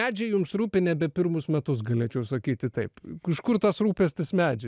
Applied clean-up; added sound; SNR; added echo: none; none; none; none.